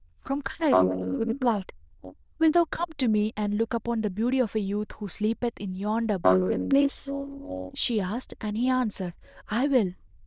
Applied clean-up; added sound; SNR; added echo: neural diffusion model UNIVERSE++.